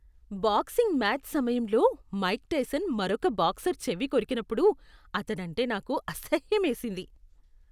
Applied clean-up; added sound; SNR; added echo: none; none; none; none.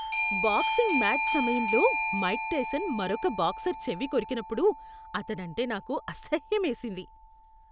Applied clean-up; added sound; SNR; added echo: none; Doorbell; 3 dB; none.